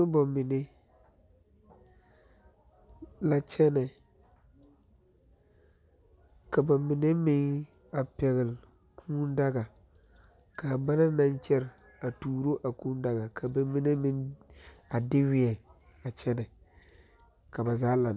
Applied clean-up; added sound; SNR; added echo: none; none; none; none.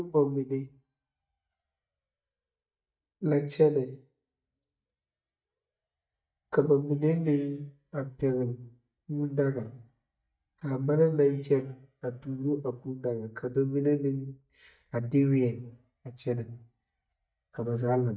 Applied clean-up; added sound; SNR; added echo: neural mask model DeepFilterNet 3.